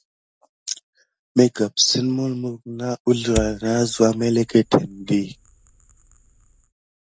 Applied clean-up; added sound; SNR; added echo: none; Fire; 14 dB; none.